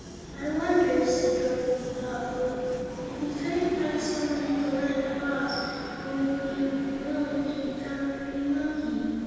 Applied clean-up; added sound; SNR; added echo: none; Train; 11 dB; reverberation time 2.1 s.